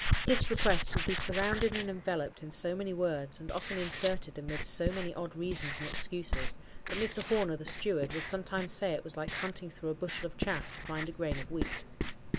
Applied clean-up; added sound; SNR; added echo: neural mask model Resemble Enhance denoiser.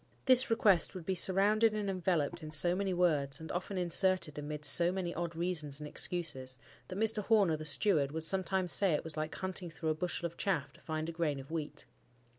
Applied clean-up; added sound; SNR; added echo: none; none; none; none.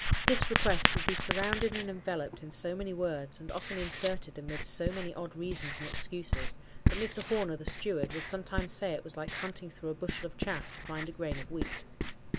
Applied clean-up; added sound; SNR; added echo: none; Writing; -2 dB; none.